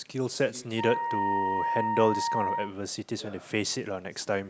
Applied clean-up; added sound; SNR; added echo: none; Wind instrument, woodwind instrument; 1 dB; none.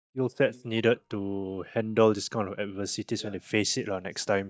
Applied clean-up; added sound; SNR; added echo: neural mask model DeepFilterNet 3.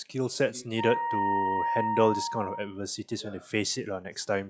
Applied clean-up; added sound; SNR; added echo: classical method log-MMSE.